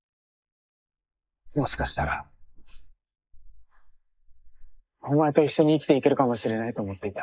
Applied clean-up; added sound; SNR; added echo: neural mask model Resemble Enhance denoiser.